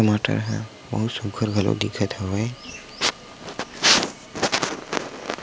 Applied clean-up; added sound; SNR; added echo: none; none; none; none.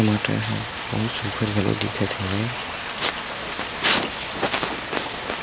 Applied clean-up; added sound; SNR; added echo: none; Rain; 4 dB; none.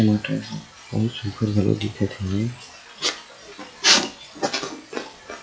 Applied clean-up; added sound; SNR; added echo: classical method log-MMSE.